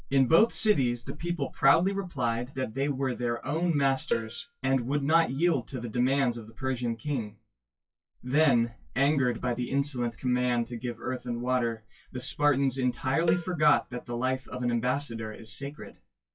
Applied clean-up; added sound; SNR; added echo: classical method WPE with log-MMSE.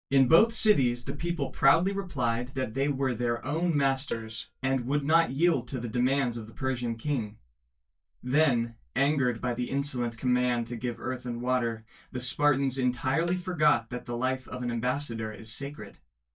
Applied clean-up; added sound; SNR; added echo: neural mask model DeepFilterNet 3.